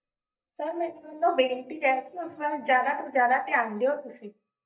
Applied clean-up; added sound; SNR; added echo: neural mask model DeepFilterNet 3.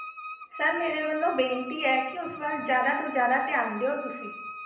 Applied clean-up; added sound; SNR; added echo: none; Wind instrument, woodwind instrument; 12 dB; reverberation time 0.8 s.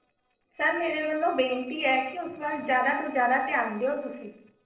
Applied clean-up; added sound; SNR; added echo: neural separator model SepFormer DNS4.